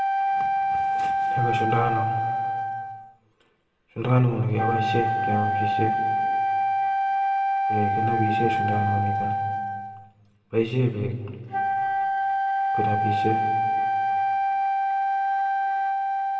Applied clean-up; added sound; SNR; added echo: none; Wind instrument, woodwind instrument; -4 dB; reverberation time 1.9 s.